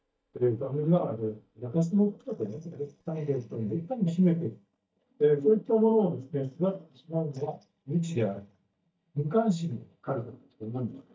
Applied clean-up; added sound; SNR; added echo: neural mask model DeepFilterNet 3.